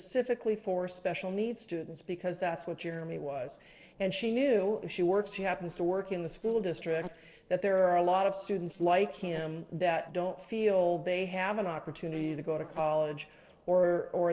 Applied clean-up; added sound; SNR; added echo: neural separator model SepFormer DNS4.